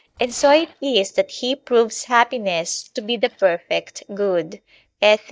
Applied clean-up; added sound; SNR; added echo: neural mask model DeepFilterNet 3.